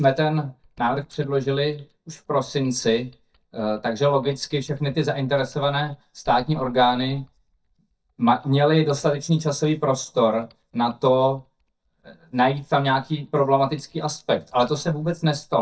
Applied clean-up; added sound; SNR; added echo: neural mask model DeepFilterNet 3.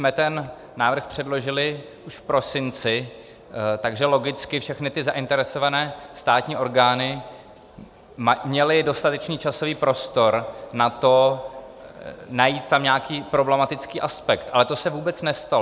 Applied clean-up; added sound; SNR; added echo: none; none; none; none.